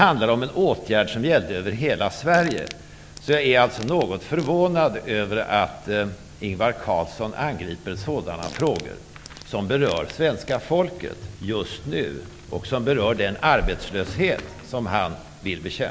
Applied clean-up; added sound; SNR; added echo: none; Fart; 19 dB; none.